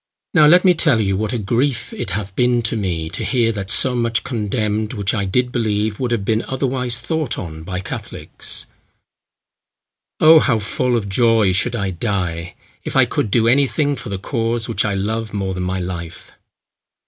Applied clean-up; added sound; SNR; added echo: none; none; none; none.